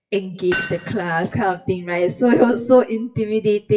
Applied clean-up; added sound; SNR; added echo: classical method WPE with log-MMSE.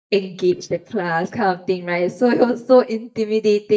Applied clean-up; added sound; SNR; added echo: neural mask model DeepFilterNet 3.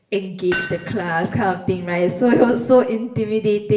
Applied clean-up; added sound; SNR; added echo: none; Hammer; 13 dB; reverberation time 0.7 s.